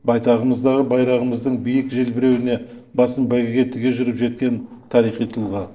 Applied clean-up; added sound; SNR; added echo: neural separator model SepFormer DNS4.